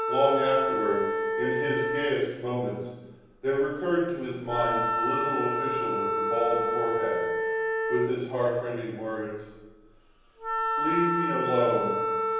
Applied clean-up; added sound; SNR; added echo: none; Wind instrument, woodwind instrument; 0 dB; reverberation time 1.3 s.